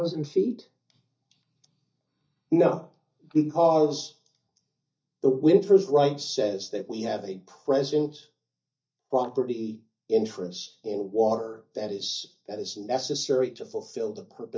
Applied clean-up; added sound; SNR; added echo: neural mask model DeepFilterNet 3.